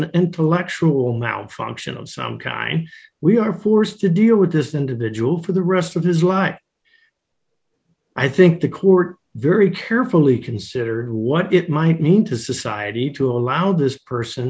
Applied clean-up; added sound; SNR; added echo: none; none; none; none.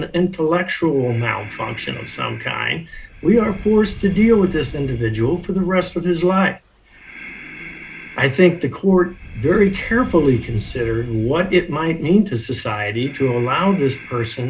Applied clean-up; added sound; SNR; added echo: none; Breathing; 17 dB; reverberation time 0.2 s.